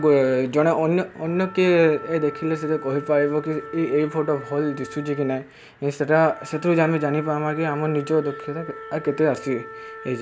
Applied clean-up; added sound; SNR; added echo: none; Wind instrument, woodwind instrument; 16 dB; none.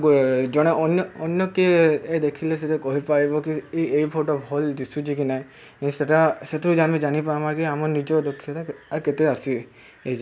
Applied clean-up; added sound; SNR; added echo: none; none; none; none.